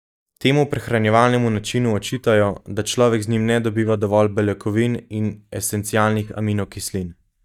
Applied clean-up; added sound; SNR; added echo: neural mask model DeepFilterNet 3.